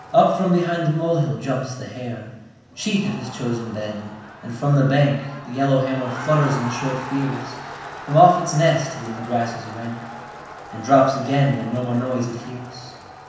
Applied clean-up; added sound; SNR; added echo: none; Crowd; 15 dB; reverberation time 0.9 s.